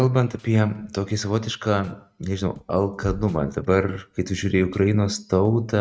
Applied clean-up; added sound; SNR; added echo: neural mask model RNNoise.